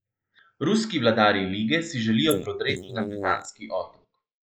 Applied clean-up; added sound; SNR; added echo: neural mask model Resemble Enhance denoiser.